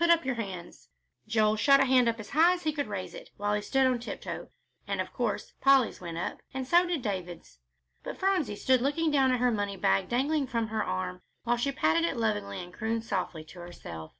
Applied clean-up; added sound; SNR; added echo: none; none; none; none.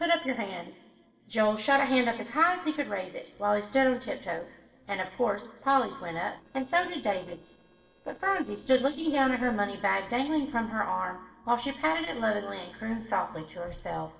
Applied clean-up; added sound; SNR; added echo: neural separator model SepFormer DNS4.